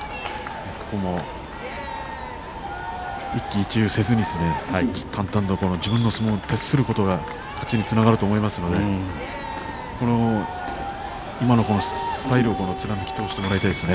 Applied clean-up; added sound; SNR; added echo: none; Crowd / Cheering; 8 dB; none.